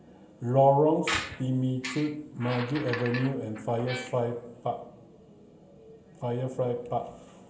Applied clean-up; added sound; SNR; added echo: none; Squeak; 8 dB; reverberation time 2.7 s.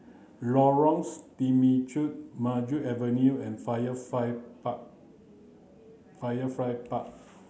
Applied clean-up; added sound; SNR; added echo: none; none; none; none.